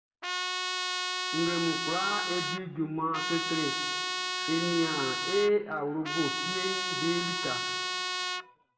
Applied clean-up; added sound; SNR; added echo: none; Trumpet; 0 dB; reverberation time 1.8 s.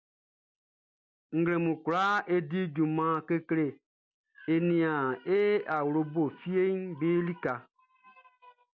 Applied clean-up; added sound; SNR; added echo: none; none; none; none.